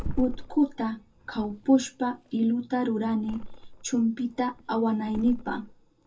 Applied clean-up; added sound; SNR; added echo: none; Thump, thud; 11 dB; reverberation time 0.2 s.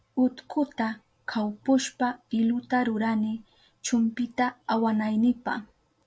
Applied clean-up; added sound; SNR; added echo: none; none; none; none.